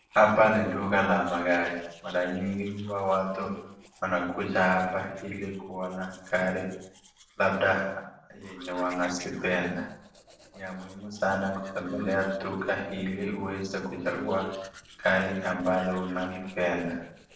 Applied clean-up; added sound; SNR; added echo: neural separator model SepFormer DNS4.